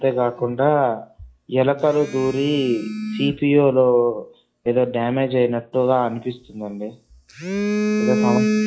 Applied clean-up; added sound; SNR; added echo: classical method log-MMSE.